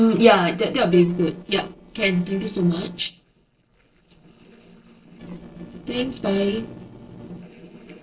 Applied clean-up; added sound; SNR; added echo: neural separator model SepFormer DNS4.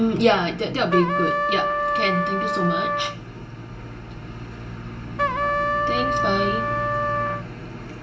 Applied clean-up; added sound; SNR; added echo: none; Trumpet; -2 dB; reverberation time 0.2 s.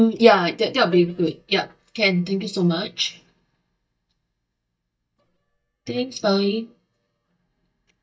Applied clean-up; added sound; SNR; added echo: neural mask model DeepFilterNet 3.